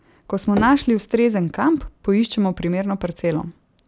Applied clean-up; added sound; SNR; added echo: none; Knock / Wood; 16 dB; none.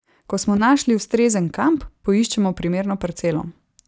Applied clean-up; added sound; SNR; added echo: neural mask model DeepFilterNet 3.